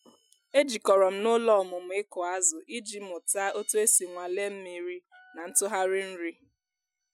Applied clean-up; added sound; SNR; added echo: classical method Wiener filter.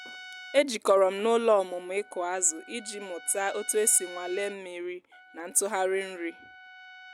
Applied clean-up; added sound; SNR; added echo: none; Trumpet; 19 dB; none.